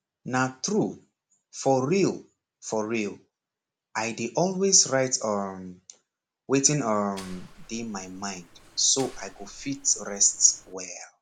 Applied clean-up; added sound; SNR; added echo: none; Mechanisms; 19 dB; none.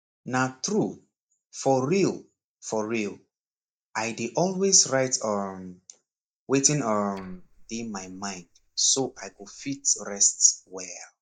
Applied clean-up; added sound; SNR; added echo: neural mask model DeepFilterNet 3.